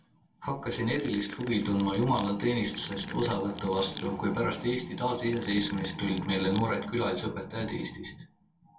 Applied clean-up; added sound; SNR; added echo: none; Sink (filling or washing); 15 dB; reverberation time 0.2 s.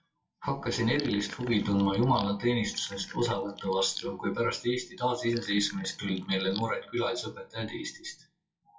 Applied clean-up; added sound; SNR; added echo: classical method WPE with log-MMSE.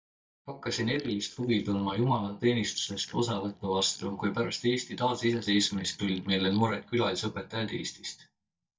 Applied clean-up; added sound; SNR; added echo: neural mask model DeepFilterNet 3.